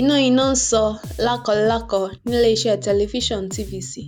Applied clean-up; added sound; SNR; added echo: none; Bass guitar; 14 dB; none.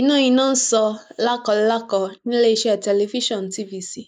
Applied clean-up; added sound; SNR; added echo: neural mask model Resemble Enhance denoiser.